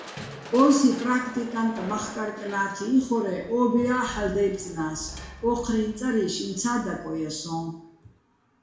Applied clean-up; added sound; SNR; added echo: none; Crushing; 17 dB; reverberation time 0.6 s.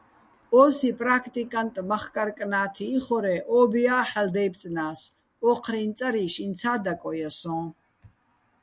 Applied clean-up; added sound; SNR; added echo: none; none; none; none.